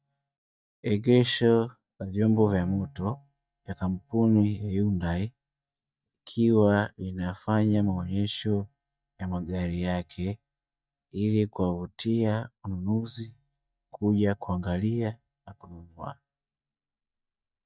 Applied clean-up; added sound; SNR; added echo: neural mask model DeepFilterNet 3.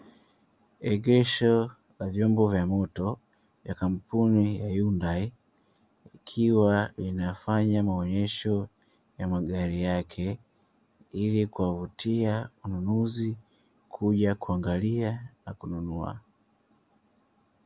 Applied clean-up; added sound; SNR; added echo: none; none; none; none.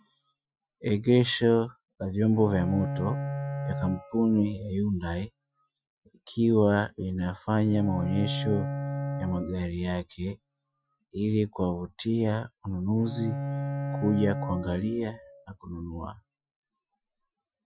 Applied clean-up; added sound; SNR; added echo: classical method Wiener filter.